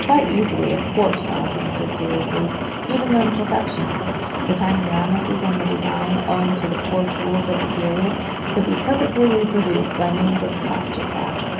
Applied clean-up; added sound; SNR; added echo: none; Rain; 2 dB; reverberation time 0.3 s.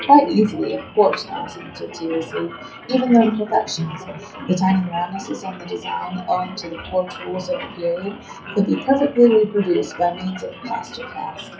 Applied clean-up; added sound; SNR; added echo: classical method WPE with log-MMSE.